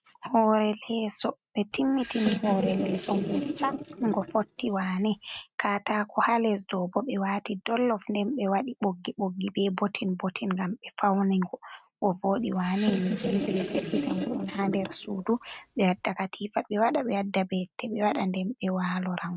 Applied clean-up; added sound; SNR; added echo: neural mask model RNNoise.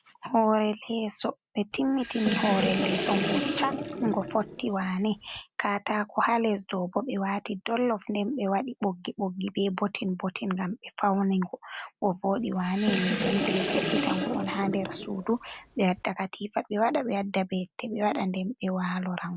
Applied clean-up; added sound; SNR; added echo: none; Sink (filling or washing) / Water; 3 dB; none.